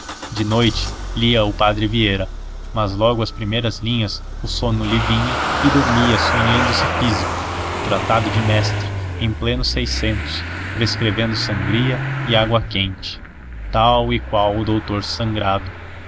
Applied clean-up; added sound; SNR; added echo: none; Engine starting / Motor vehicle (road); 4 dB; none.